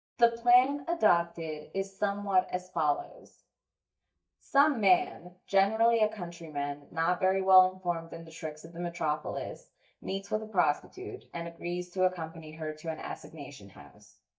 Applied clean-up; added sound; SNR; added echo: neural mask model DeepFilterNet 3.